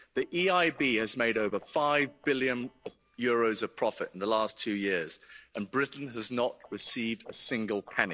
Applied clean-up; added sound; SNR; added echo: neural separator model SepFormer DNS4.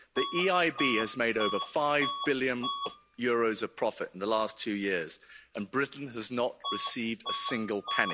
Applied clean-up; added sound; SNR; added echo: none; Bus / Alarm; 8 dB; none.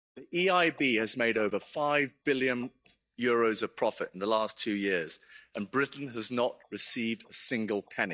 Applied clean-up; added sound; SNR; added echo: neural mask model DeepFilterNet 3.